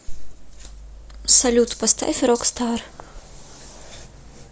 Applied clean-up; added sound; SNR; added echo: none; Rattle (instrument); 17 dB; none.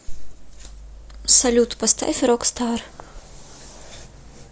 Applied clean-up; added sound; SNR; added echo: none; none; none; none.